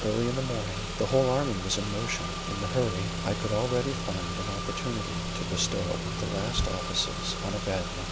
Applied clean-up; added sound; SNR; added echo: none; Engine / Car; 2 dB; none.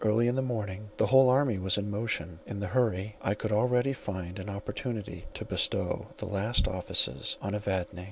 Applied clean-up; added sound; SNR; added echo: none; none; none; none.